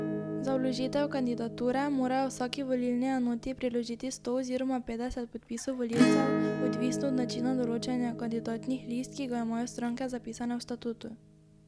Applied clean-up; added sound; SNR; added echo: none; Acoustic guitar / Strum; 3 dB; none.